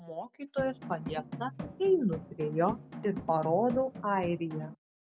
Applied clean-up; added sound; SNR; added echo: none; Drum; 11 dB; none.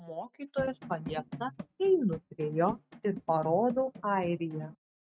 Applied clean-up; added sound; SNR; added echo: neural mask model RNNoise.